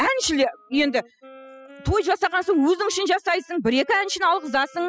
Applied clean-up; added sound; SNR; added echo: classical method spectral subtraction.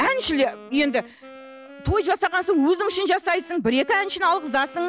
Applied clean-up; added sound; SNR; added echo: none; Wind instrument, woodwind instrument; 20 dB; none.